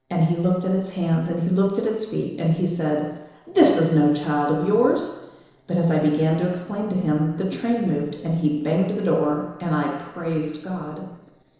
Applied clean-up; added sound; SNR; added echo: neural separator model SepFormer DNS4.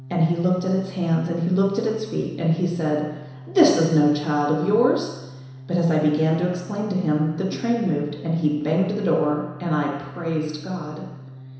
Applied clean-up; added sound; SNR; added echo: none; Organ; 17 dB; reverberation time 1.0 s.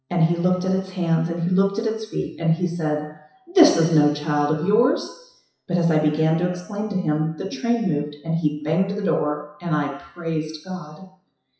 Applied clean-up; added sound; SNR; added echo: classical method WPE with log-MMSE.